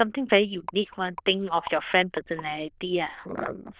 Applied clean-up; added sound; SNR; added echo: neural diffusion model UNIVERSE++.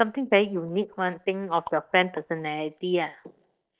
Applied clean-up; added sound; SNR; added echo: neural mask model DeepFilterNet 3.